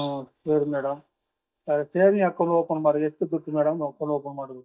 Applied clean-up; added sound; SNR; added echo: neural mask model DeepFilterNet 3.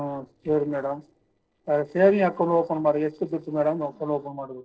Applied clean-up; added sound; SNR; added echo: neural separator model SepFormer DNS4.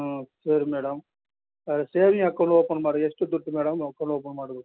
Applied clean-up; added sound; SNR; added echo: none; none; none; none.